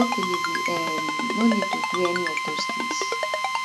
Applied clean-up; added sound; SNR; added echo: none; Ringtone + Drill; -2 dB; none.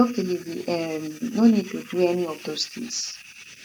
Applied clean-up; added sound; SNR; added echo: neural mask model Resemble Enhance denoiser.